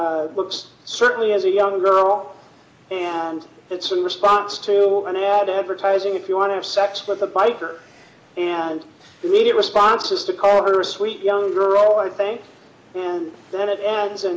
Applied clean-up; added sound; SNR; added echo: none; none; none; none.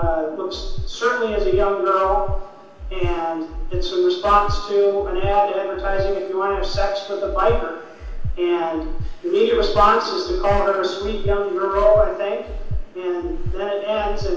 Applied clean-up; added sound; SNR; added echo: none; Breathing; 5 dB; reverberation time 0.9 s.